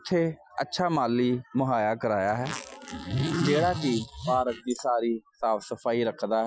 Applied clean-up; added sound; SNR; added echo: classical method Wiener filter.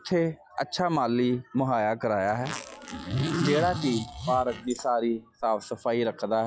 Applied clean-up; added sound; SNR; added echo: classical method log-MMSE.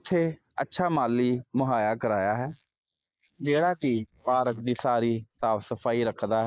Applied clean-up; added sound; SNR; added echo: neural mask model Resemble Enhance denoiser.